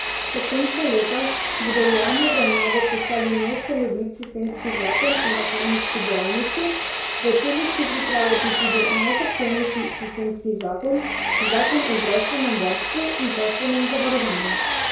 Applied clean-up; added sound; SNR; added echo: none; Power tool; 1 dB; reverberation time 0.6 s.